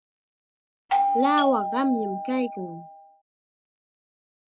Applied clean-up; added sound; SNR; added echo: none; Doorbell; -2 dB; none.